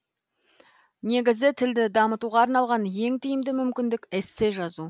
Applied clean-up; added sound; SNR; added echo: none; none; none; none.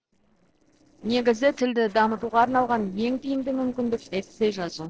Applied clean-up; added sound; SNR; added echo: neural separator model SepFormer DNS4.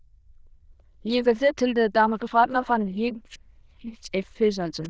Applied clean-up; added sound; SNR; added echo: neural diffusion model UNIVERSE++.